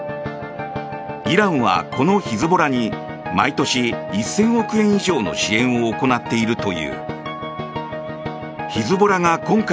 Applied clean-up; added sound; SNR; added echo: none; none; none; none.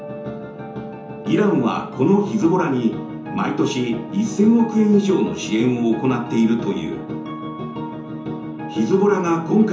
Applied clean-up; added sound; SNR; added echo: none; none; none; reverberation time 0.6 s.